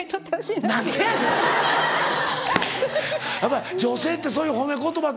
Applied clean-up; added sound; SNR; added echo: none; Marimba, xylophone; 20 dB; none.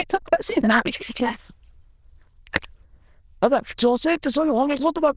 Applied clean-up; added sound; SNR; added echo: neural diffusion model UNIVERSE++.